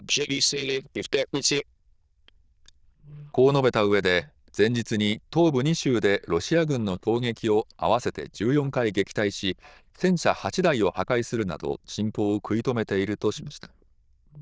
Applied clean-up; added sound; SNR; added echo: neural diffusion model UNIVERSE++.